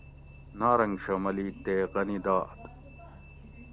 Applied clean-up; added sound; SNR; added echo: none; Bus; 17 dB; none.